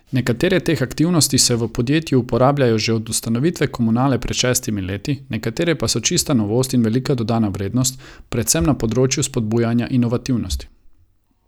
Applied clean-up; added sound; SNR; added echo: none; none; none; none.